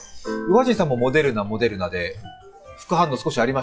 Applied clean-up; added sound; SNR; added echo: classical method log-MMSE.